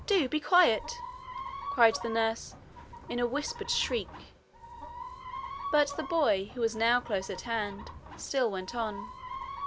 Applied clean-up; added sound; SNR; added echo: none; Chicken, rooster; 11 dB; none.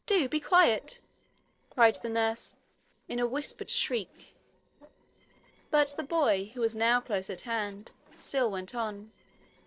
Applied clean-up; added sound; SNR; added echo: neural separator model SepFormer DNS4.